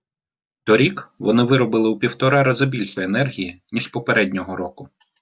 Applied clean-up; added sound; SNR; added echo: none; none; none; none.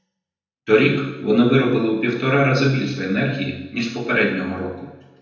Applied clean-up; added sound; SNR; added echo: none; none; none; reverberation time 0.9 s.